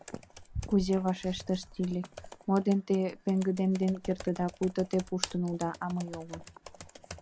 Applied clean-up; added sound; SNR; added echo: none; Computer keyboard; 14 dB; none.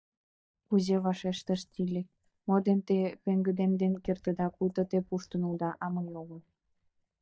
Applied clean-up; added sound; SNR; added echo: neural mask model DeepFilterNet 3.